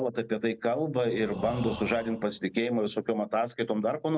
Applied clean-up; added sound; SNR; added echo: none; Breathing; 16 dB; none.